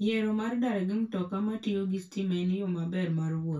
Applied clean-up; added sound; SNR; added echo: none; none; none; reverberation time 0.2 s.